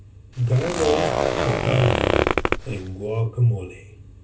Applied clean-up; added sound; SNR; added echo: none; Zipper (clothing); -1 dB; reverberation time 0.2 s.